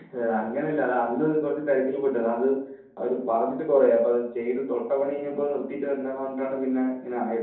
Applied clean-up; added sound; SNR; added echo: none; none; none; reverberation time 2.8 s.